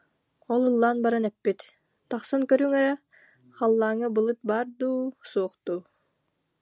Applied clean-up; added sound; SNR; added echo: none; none; none; none.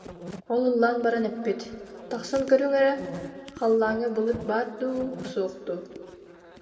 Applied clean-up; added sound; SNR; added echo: none; Insect; 17 dB; reverberation time 1.8 s.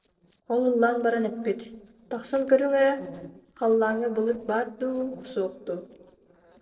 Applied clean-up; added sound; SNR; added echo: neural separator model SepFormer DNS4.